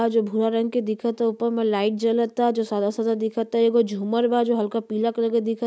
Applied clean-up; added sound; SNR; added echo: none; none; none; none.